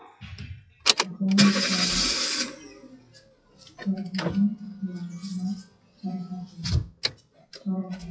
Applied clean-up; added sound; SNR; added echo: classical method WPE with log-MMSE.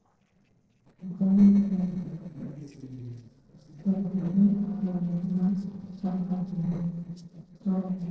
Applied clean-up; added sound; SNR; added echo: neural separator model SepFormer DNS4.